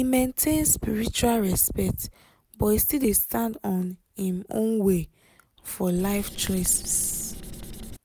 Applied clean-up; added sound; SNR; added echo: none; Writing; 12 dB; none.